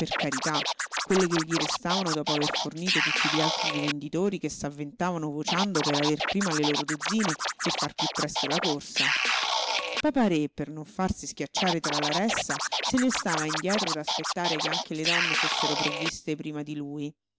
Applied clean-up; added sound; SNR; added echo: none; Scratching (performance technique); 0 dB; none.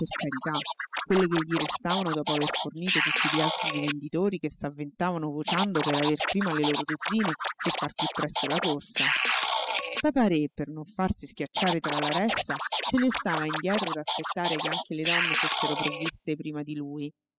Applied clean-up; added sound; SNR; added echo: classical method spectral subtraction.